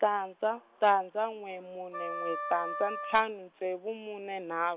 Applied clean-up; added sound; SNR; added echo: none; Wind instrument, woodwind instrument; 7 dB; none.